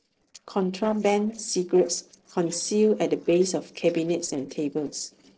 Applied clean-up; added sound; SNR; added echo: neural separator model SepFormer DNS4.